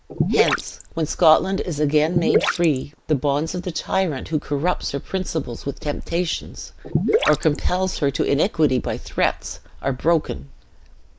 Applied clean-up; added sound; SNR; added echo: neural mask model Resemble Enhance denoiser.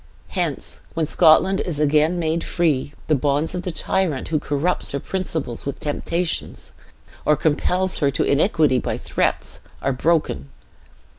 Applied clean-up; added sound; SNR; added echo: none; none; none; none.